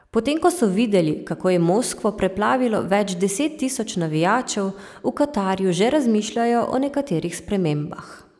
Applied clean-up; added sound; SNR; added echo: none; none; none; none.